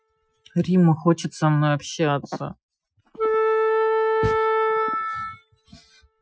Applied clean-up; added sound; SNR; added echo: classical method Wiener filter.